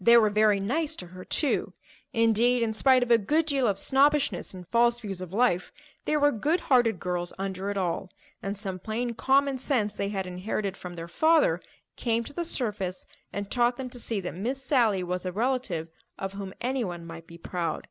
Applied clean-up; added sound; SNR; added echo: none; none; none; none.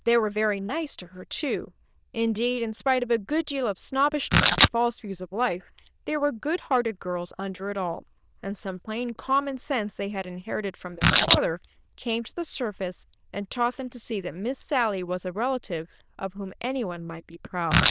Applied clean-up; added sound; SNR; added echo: neural diffusion model UNIVERSE++.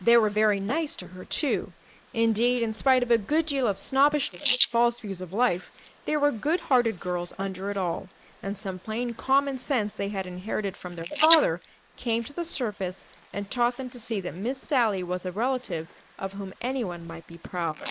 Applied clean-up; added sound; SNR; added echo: neural mask model Resemble Enhance denoiser.